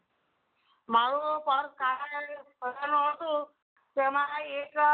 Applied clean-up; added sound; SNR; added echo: none; none; none; none.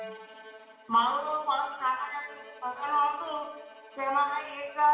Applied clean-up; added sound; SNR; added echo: none; Bowed string instrument; 19 dB; reverberation time 1.1 s.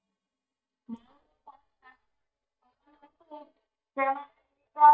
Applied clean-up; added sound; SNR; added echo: neural mask model DeepFilterNet 3.